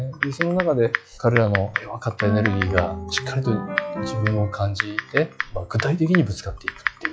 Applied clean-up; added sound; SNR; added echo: classical method log-MMSE.